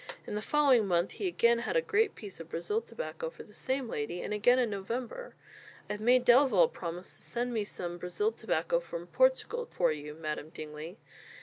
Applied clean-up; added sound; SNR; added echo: none; none; none; none.